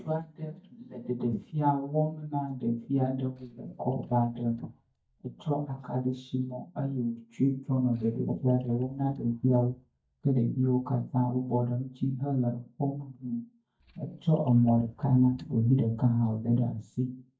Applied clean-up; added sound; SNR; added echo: neural mask model DeepFilterNet 3.